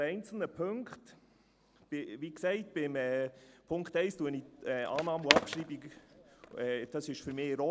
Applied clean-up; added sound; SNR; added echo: none; Skateboard; 1 dB; none.